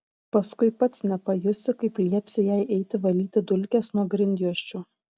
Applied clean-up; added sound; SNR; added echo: none; none; none; none.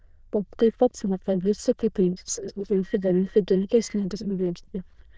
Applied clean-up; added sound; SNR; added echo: neural diffusion model UNIVERSE++.